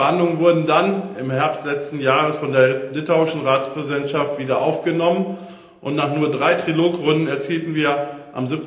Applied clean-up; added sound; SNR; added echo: none; none; none; reverberation time 0.9 s.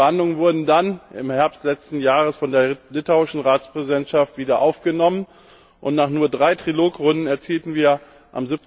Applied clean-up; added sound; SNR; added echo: none; none; none; none.